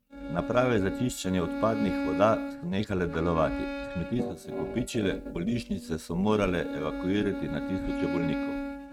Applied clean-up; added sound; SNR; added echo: neural mask model RNNoise.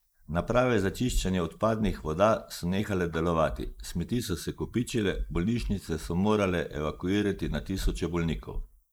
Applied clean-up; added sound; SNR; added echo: neural mask model Resemble Enhance denoiser.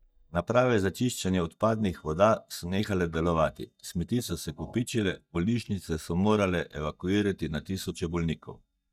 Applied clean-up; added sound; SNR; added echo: neural mask model DeepFilterNet 3.